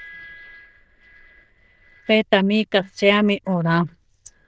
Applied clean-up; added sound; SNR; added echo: neural diffusion model UNIVERSE++.